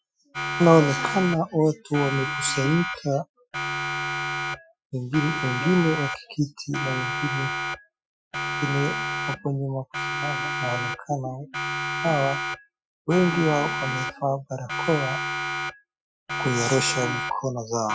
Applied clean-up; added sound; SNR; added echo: classical method Wiener filter.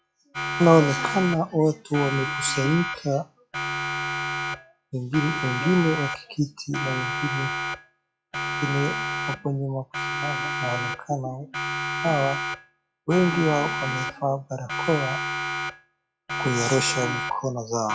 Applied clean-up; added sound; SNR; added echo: classical method log-MMSE.